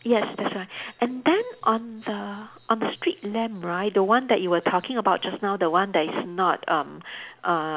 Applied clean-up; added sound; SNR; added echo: none; none; none; none.